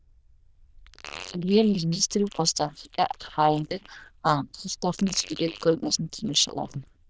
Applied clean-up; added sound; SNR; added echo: neural diffusion model UNIVERSE++.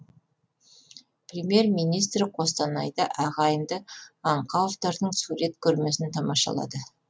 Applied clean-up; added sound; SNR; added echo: none; none; none; none.